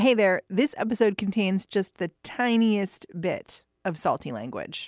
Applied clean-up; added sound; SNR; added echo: none; none; none; none.